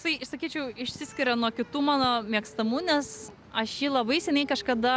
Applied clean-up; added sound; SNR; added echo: none; none; none; none.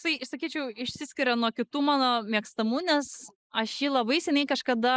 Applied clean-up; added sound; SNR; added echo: neural mask model Resemble Enhance denoiser.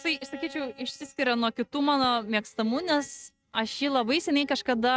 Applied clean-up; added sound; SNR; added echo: neural mask model RNNoise.